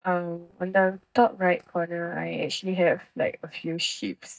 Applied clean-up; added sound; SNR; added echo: neural mask model DeepFilterNet 3.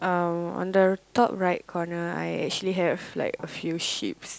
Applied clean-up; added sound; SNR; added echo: none; none; none; none.